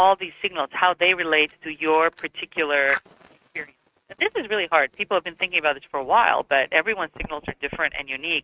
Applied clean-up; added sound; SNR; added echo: neural mask model RNNoise.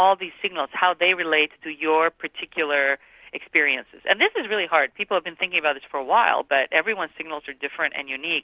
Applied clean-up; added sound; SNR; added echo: none; none; none; none.